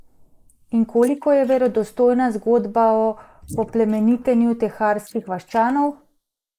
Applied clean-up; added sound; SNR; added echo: neural mask model Resemble Enhance denoiser.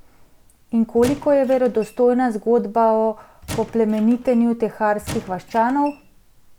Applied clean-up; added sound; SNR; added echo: none; Squeak / Wood; 16 dB; none.